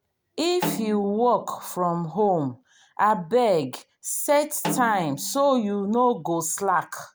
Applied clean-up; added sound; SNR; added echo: none; Snare drum; 12 dB; none.